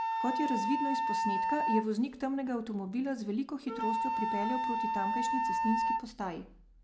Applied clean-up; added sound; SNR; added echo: none; Wind instrument, woodwind instrument; -1 dB; none.